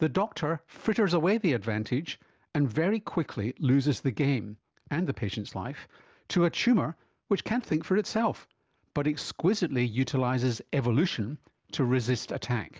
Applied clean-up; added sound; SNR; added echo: none; none; none; none.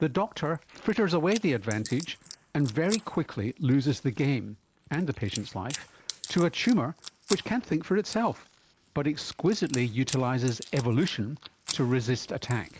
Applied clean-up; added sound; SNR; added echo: neural mask model Resemble Enhance denoiser.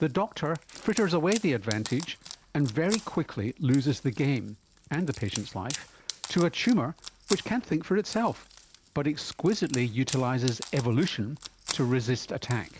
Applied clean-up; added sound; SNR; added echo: none; Wood; 14 dB; none.